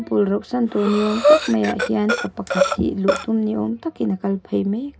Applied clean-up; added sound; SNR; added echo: none; Breathing; 0 dB; reverberation time 0.3 s.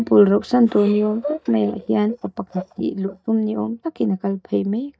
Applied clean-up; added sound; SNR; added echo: neural mask model DeepFilterNet 3.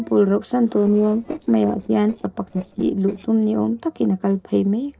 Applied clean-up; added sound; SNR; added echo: neural separator model SepFormer DNS4.